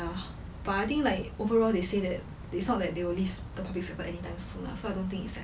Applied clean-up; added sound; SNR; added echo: none; none; none; none.